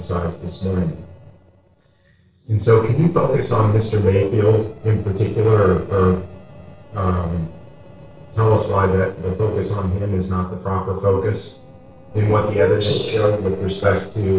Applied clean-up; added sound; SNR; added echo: neural separator model SepFormer DNS4.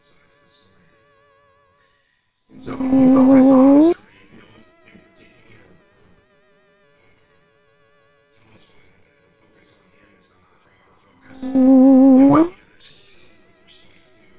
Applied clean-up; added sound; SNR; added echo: neural separator model SepFormer WHAMR!.